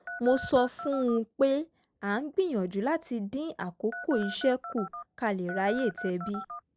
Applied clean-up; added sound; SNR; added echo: none; Telephone; 10 dB; none.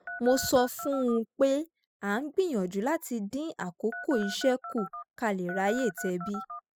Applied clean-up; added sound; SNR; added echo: classical method spectral subtraction.